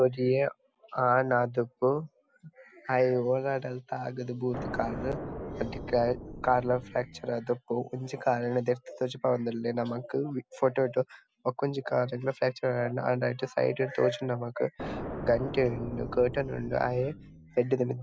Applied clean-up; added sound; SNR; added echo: none; Explosion; 10 dB; none.